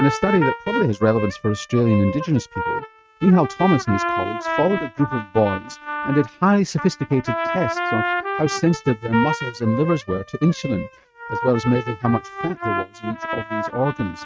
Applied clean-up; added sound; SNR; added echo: neural mask model RNNoise.